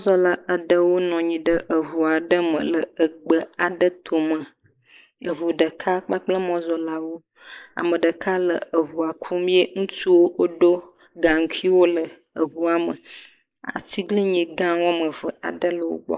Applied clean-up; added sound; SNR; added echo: neural mask model Resemble Enhance denoiser.